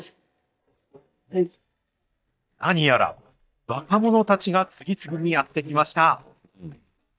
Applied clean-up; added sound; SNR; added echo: neural mask model DeepFilterNet 3.